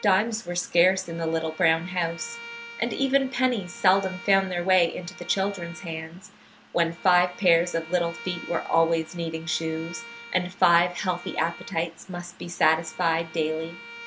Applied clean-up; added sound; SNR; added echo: none; Bowed string instrument; 18 dB; none.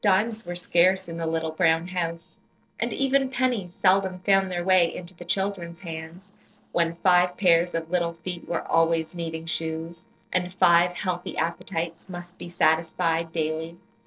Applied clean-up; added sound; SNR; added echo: neural separator model SepFormer DNS4.